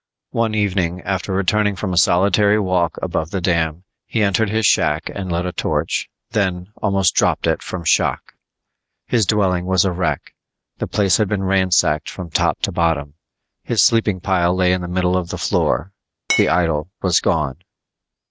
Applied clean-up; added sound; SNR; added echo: none; Glass; 3 dB; none.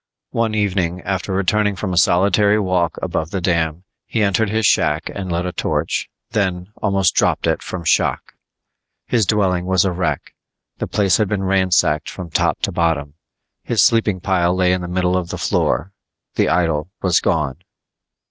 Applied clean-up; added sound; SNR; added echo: none; none; none; none.